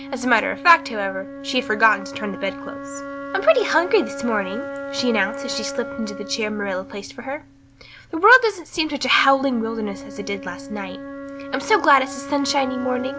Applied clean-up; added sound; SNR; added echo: none; Wind instrument, woodwind instrument; 11 dB; none.